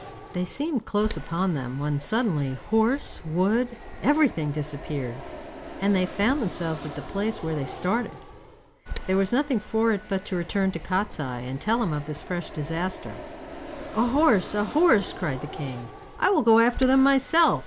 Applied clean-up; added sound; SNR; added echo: none; Fixed-wing aircraft, airplane; 13 dB; none.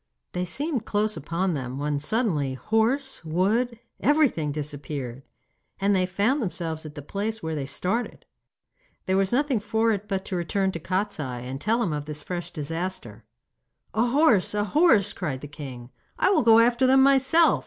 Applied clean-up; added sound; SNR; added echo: none; none; none; none.